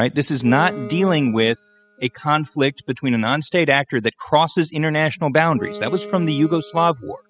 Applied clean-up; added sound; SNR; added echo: classical method spectral subtraction.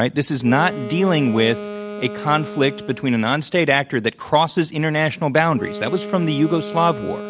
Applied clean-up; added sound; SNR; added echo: none; Wind instrument, woodwind instrument; 12 dB; none.